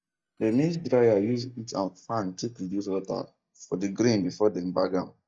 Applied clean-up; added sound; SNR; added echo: neural mask model DeepFilterNet 3.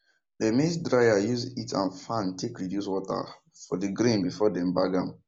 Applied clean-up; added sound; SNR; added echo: none; none; none; none.